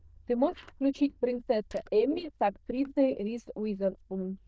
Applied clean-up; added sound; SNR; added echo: neural diffusion model UNIVERSE++.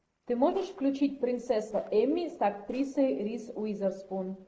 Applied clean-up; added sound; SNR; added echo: neural separator model SepFormer DNS4.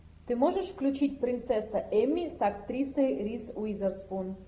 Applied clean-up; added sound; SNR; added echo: none; none; none; none.